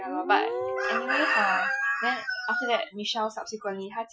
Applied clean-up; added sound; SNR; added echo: classical method Wiener filter.